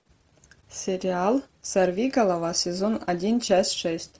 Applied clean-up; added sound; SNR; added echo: none; none; none; none.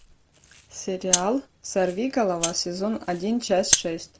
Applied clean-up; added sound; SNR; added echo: none; Rattle (instrument); 4 dB; none.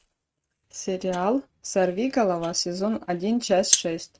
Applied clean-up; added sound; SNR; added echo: neural mask model RNNoise.